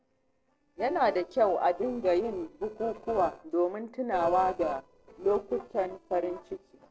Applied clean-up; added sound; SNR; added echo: neural separator model SepFormer DNS4.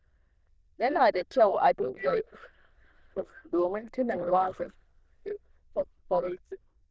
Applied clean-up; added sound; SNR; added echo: neural diffusion model UNIVERSE++.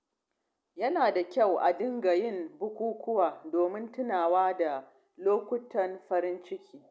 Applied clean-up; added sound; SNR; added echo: none; none; none; none.